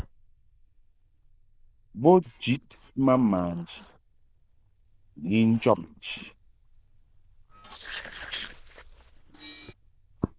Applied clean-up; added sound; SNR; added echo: neural diffusion model UNIVERSE++.